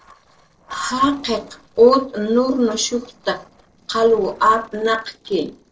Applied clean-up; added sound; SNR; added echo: neural separator model SepFormer DNS4.